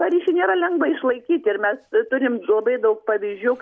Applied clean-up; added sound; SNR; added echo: none; none; none; none.